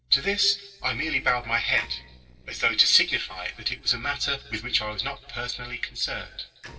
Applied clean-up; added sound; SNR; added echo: neural separator model SepFormer DNS4.